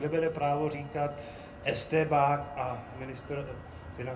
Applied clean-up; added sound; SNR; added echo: none; Motor vehicle (road); 15 dB; reverberation time 0.3 s.